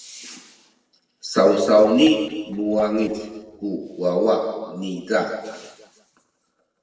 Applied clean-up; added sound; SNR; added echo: neural separator model SepFormer DNS4.